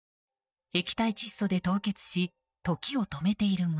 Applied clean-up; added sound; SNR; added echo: neural mask model DeepFilterNet 3.